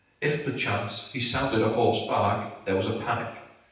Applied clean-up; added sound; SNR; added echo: none; none; none; reverberation time 0.9 s.